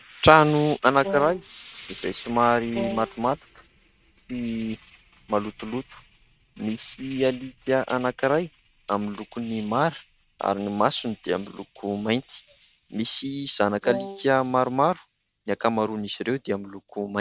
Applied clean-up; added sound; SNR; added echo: neural mask model RNNoise.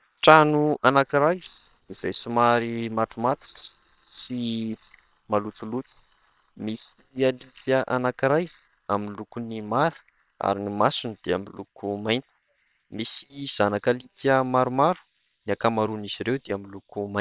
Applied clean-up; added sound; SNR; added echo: neural separator model SepFormer WHAM!.